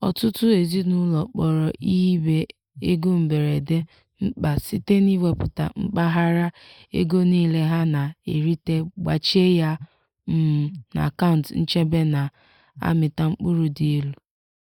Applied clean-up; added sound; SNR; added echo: neural mask model Resemble Enhance denoiser.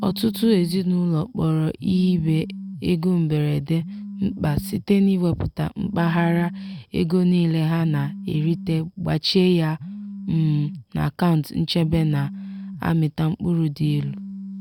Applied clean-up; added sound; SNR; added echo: none; Telephone; 14 dB; none.